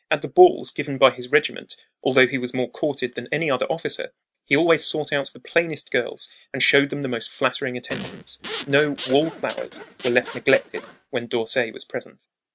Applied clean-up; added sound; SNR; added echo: neural mask model RNNoise.